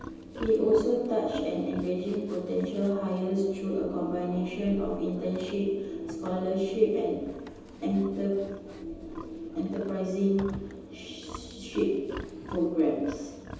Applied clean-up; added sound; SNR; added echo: none; Livestock, farm animals, working animals; 17 dB; reverberation time 1.1 s.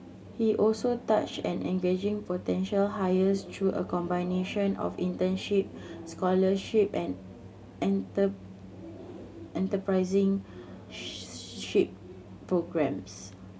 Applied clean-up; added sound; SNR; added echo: none; none; none; none.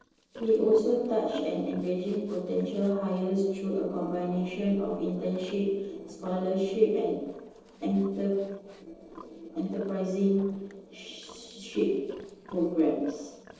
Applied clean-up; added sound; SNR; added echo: neural separator model SepFormer DNS4.